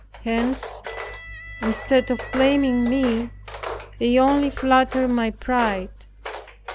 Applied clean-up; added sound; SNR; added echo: none; Walk, footsteps + Electric guitar; 13 dB; none.